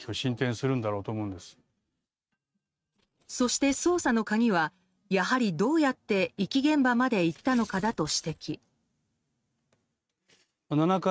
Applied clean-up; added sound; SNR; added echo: neural mask model RNNoise.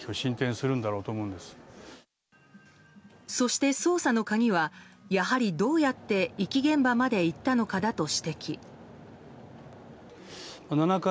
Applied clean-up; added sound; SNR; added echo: none; none; none; none.